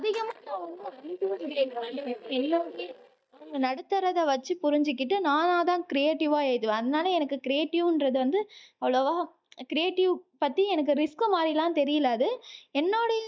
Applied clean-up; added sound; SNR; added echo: neural mask model DeepFilterNet 3.